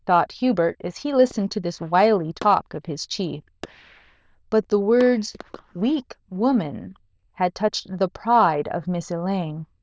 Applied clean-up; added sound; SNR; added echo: neural diffusion model UNIVERSE++.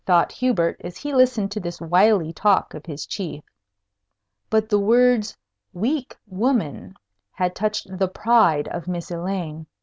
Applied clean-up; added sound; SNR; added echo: none; none; none; none.